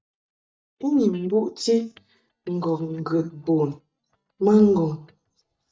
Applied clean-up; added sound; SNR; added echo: neural mask model DeepFilterNet 3.